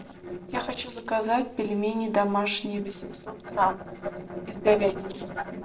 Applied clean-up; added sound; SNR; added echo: neural separator model SepFormer DNS4.